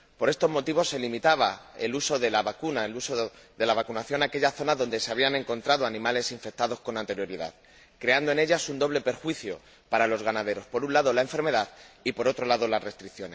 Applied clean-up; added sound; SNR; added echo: none; none; none; none.